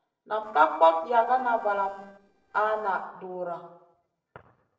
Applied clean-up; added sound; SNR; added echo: neural separator model SepFormer DNS4.